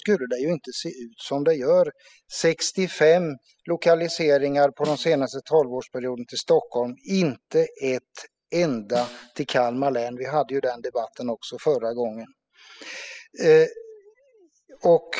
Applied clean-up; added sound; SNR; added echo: classical method spectral subtraction.